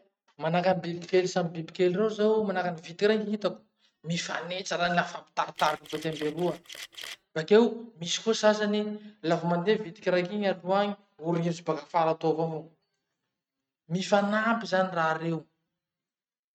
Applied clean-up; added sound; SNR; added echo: neural mask model RNNoise.